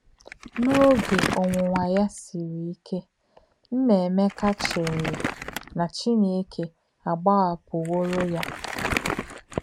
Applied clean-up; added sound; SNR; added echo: none; Crumpling, crinkling; 8 dB; none.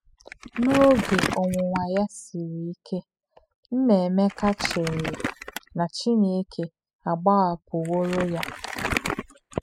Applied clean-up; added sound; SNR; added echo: classical method spectral subtraction.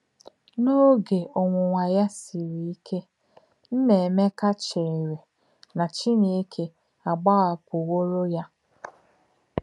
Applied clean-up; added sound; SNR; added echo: none; none; none; none.